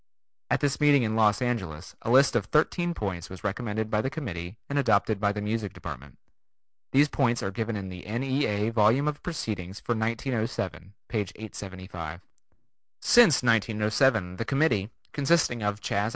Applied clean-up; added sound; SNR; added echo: none; none; none; none.